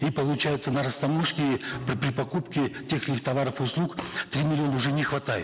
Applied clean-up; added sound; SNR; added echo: none; Bowed string instrument; 19 dB; none.